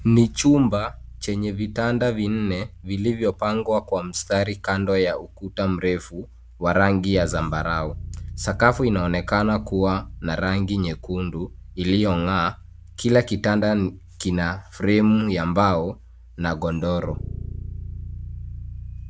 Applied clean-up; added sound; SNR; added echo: none; Bass guitar; 14 dB; none.